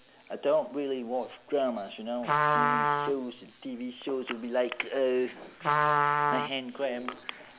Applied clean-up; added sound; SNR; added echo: none; Trumpet; -2 dB; none.